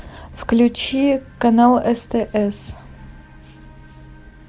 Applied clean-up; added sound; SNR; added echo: none; none; none; none.